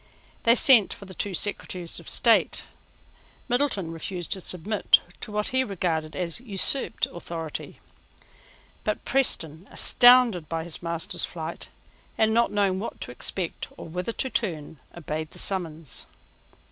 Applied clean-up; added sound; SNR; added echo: none; none; none; none.